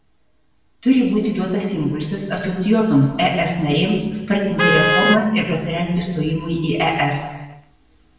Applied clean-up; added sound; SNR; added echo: none; Vehicle horn, car horn, honking; 4 dB; reverberation time 1.1 s.